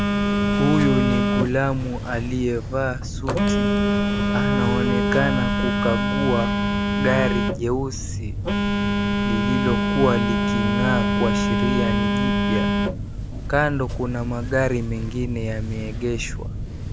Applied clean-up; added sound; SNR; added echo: none; Telephone; -3 dB; none.